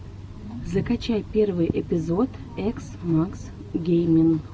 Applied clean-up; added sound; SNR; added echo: none; none; none; none.